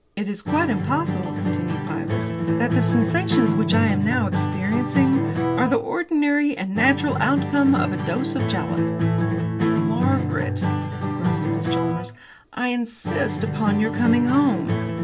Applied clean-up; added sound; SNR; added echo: none; Acoustic guitar; 0 dB; none.